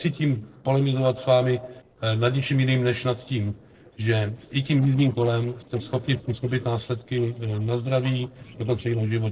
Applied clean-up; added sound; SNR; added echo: neural separator model SepFormer DNS4.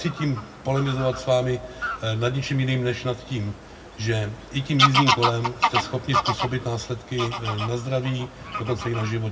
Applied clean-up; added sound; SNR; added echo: none; Bird vocalization, bird call, bird song / Fowl; 3 dB; reverberation time 0.4 s.